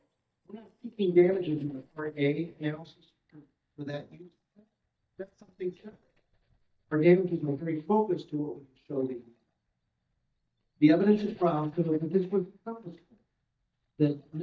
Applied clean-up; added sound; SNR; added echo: neural mask model DeepFilterNet 3.